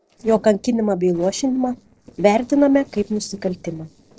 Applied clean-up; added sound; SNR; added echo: neural separator model SepFormer DNS4.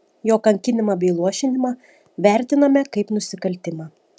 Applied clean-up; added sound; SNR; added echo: none; none; none; none.